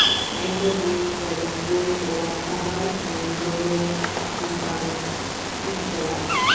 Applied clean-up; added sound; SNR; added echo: none; Bird vocalization, bird call, bird song; -1 dB; reverberation time 1.3 s.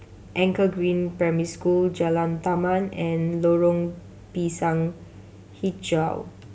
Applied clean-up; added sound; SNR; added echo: none; none; none; none.